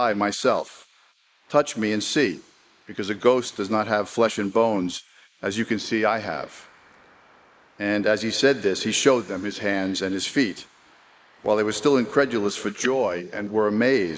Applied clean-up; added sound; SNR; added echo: neural mask model Resemble Enhance denoiser.